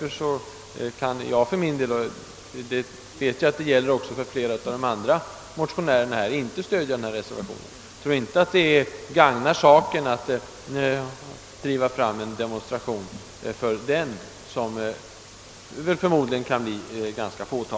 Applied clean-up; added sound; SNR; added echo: none; none; none; none.